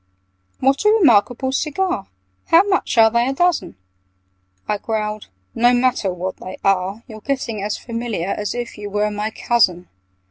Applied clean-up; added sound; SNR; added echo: none; none; none; none.